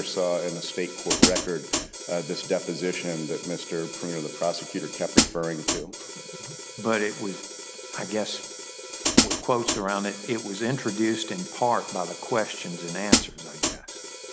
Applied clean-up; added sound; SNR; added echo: none; Hi-hat; 0 dB; none.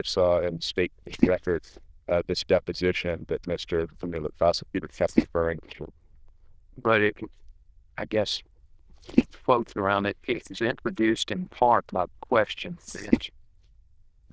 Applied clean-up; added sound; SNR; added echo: neural diffusion model UNIVERSE++.